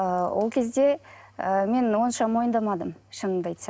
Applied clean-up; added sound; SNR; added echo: none; none; none; none.